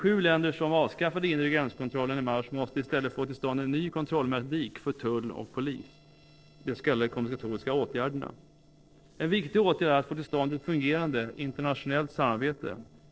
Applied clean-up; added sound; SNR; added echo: neural separator model SepFormer DNS4.